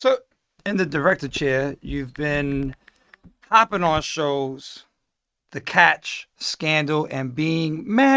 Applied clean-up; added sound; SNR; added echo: neural mask model RNNoise.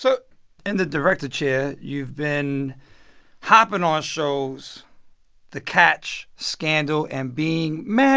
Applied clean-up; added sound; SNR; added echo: none; none; none; none.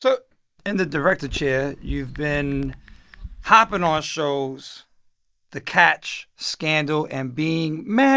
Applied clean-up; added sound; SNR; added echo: neural mask model DeepFilterNet 3.